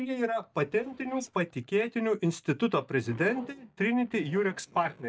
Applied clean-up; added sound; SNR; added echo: neural mask model DeepFilterNet 3.